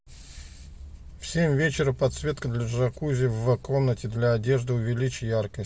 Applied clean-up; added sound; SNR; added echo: none; none; none; none.